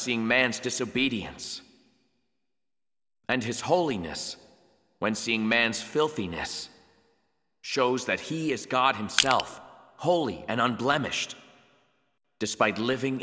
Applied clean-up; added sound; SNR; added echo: none; Crushing; -1 dB; none.